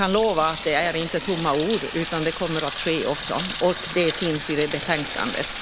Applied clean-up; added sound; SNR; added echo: none; Sink (filling or washing) / Water tap, faucet; 5 dB; none.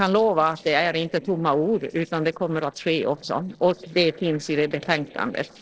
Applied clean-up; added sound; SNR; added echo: neural separator model SepFormer DNS4.